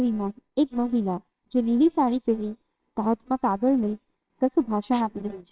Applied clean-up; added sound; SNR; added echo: neural separator model SepFormer WHAMR!.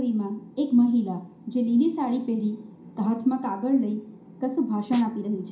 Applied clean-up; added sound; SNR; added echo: none; Snare drum; 16 dB; reverberation time 0.5 s.